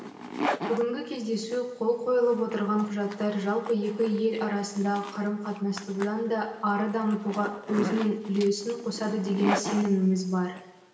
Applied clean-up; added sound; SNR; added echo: none; Zipper (clothing); 10 dB; reverberation time 1.1 s.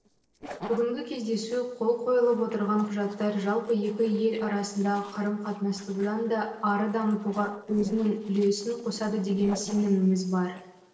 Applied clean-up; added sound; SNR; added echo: neural separator model SepFormer DNS4.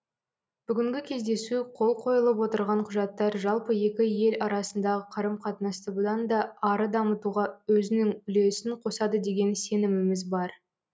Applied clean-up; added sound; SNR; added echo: none; none; none; none.